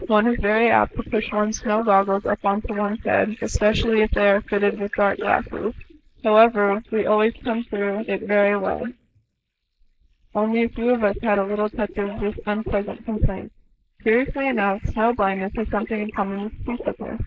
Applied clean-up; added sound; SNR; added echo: neural mask model Resemble Enhance denoiser.